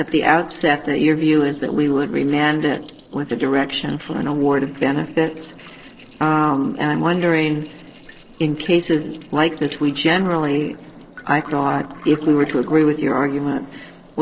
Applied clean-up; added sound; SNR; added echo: neural separator model SepFormer DNS4.